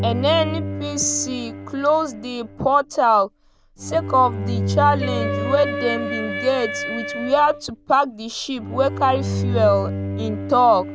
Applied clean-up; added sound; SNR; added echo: none; Wind instrument, woodwind instrument + Bowed string instrument; 6 dB; none.